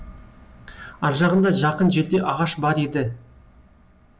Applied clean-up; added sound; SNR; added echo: none; none; none; none.